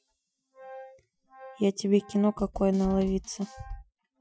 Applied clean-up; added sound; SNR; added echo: classical method Wiener filter.